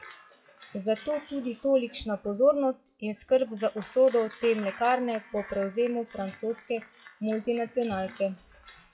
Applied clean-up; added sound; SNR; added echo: classical method WPE with log-MMSE.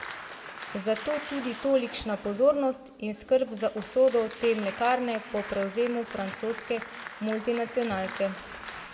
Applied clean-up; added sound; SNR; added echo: none; Applause; 13 dB; reverberation time 1.2 s.